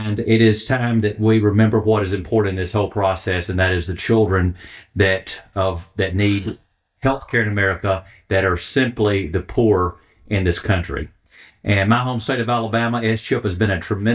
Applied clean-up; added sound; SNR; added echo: neural mask model DeepFilterNet 3.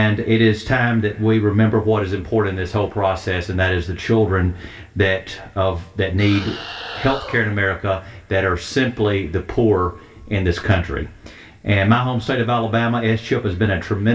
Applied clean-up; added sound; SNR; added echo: none; Animal; 13 dB; reverberation time 0.2 s.